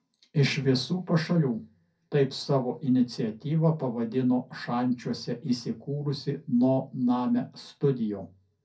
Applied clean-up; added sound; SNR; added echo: none; none; none; reverberation time 0.3 s.